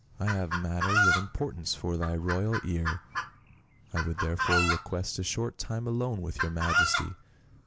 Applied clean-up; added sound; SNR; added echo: none; Chicken, rooster; 1 dB; none.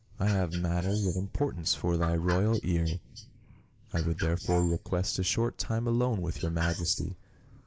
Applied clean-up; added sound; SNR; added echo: neural mask model Resemble Enhance denoiser.